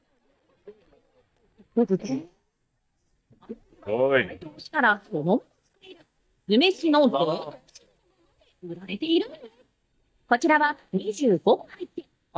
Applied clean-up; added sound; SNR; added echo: neural mask model DeepFilterNet 3.